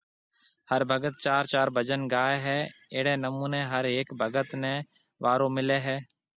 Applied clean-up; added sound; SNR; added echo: none; none; none; none.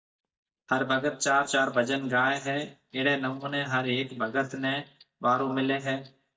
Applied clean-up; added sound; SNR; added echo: neural mask model DeepFilterNet 3.